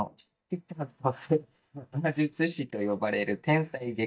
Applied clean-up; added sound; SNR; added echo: neural mask model DeepFilterNet 3.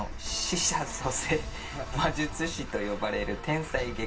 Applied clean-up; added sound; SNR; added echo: none; Truck; 9 dB; reverberation time 0.2 s.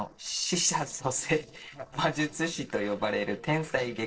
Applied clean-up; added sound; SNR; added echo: neural separator model SepFormer DNS4.